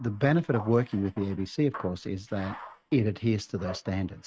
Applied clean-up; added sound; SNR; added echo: neural mask model RNNoise.